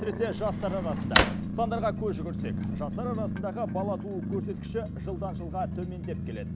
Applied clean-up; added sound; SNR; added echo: none; Growling + Drawer open or close; -2 dB; none.